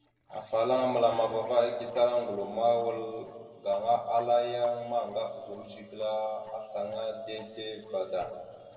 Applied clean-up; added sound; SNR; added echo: neural separator model SepFormer DNS4.